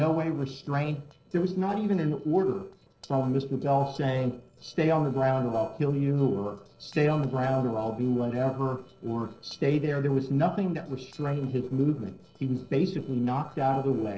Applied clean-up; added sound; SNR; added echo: neural separator model SepFormer DNS4.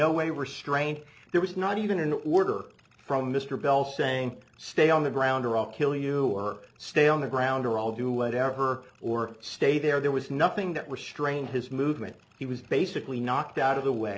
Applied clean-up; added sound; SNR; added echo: none; none; none; none.